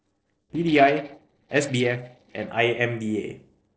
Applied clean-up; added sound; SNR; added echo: neural separator model SepFormer DNS4.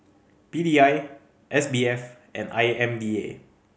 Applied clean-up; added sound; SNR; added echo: none; none; none; none.